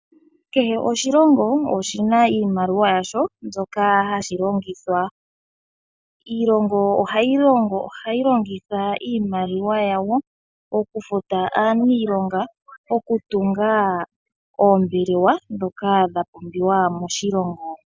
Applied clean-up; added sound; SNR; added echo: none; none; none; none.